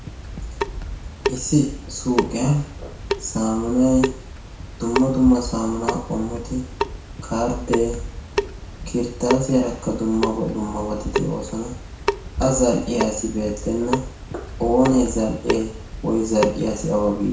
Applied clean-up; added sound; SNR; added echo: none; Drip / Sink (filling or washing) / Water tap, faucet; 6 dB; reverberation time 0.6 s.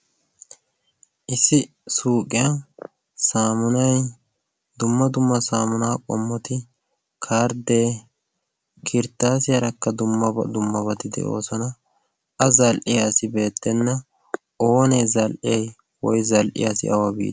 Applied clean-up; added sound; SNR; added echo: none; none; none; none.